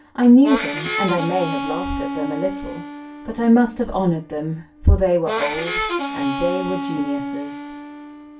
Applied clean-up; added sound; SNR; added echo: none; Harmonica; 7 dB; reverberation time 0.2 s.